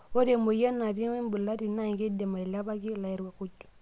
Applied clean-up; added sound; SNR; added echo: none; none; none; none.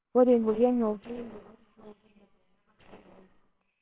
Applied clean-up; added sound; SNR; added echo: neural separator model SepFormer WHAMR!.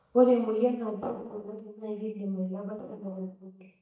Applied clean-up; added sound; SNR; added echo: neural mask model DeepFilterNet 3.